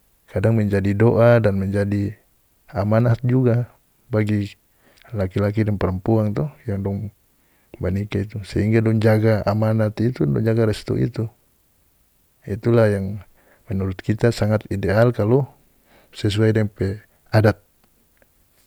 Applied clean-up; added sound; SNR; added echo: none; none; none; none.